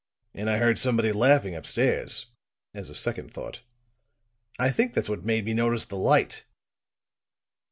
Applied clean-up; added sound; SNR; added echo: none; none; none; none.